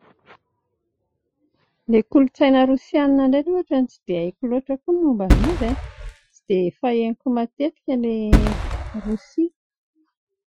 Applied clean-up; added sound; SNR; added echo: classical method Wiener filter.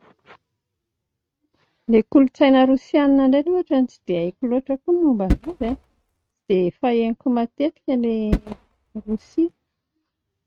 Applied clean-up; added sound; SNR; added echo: neural mask model RNNoise.